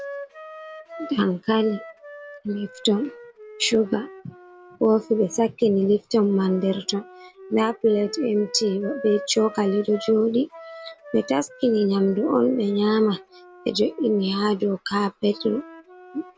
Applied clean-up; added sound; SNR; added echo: none; Wind instrument, woodwind instrument; 18 dB; none.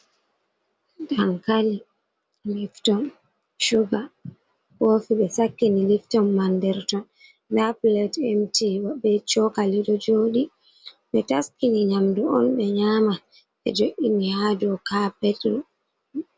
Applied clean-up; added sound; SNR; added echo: none; none; none; none.